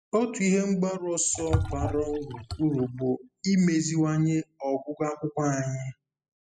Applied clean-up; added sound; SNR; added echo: classical method spectral subtraction.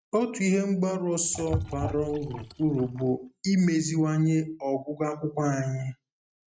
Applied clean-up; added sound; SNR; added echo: neural mask model RNNoise.